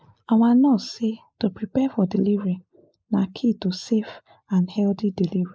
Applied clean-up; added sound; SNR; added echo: neural mask model Resemble Enhance denoiser.